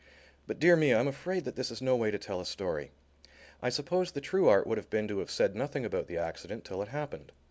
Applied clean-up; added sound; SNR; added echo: none; none; none; none.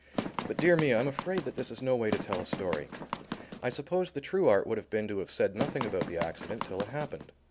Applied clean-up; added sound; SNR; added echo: none; Run; 7 dB; none.